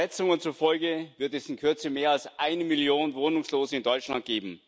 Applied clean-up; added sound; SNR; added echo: none; none; none; none.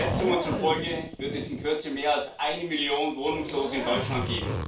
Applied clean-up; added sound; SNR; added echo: none; Zipper (clothing); 5 dB; reverberation time 0.2 s.